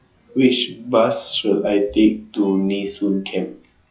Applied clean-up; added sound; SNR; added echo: classical method log-MMSE.